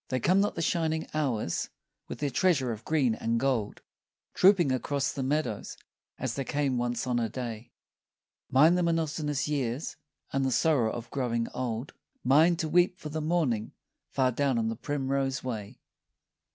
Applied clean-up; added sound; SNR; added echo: none; none; none; none.